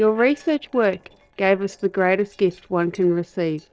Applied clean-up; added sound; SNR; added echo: neural separator model SepFormer DNS4.